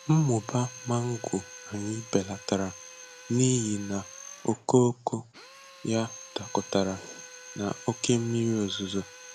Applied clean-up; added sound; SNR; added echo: none; Drill; 17 dB; none.